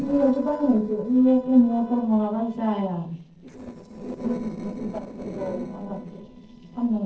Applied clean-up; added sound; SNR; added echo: neural separator model SepFormer DNS4.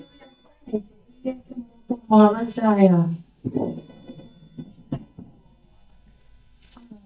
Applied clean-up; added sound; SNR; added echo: neural mask model DeepFilterNet 3.